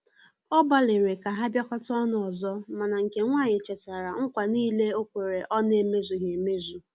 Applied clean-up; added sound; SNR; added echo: none; none; none; none.